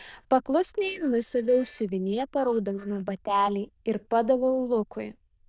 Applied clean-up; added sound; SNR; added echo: neural diffusion model UNIVERSE++.